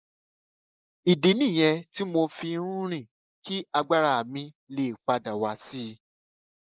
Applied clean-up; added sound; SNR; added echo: neural mask model Resemble Enhance denoiser.